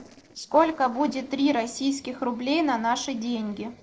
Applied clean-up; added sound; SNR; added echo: neural separator model SepFormer DNS4.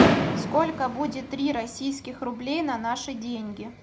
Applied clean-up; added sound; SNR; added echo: none; Fireworks; -1 dB; reverberation time 0.3 s.